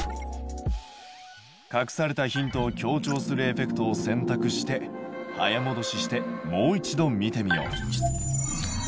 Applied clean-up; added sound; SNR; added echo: none; none; none; none.